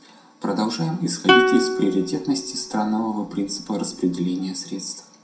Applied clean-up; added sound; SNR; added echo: none; Plucked string instrument; 0 dB; reverberation time 0.4 s.